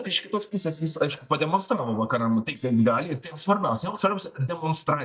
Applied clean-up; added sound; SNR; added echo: neural mask model DeepFilterNet 3.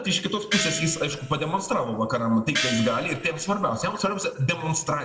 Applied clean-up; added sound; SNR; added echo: none; Gong; 6 dB; reverberation time 0.9 s.